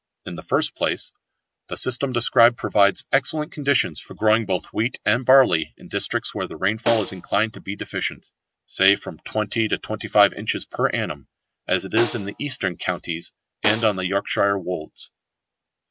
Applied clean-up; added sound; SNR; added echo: none; Snare drum; 11 dB; none.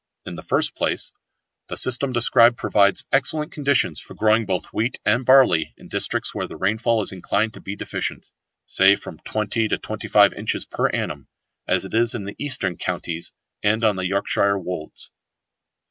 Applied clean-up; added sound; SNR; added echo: none; none; none; none.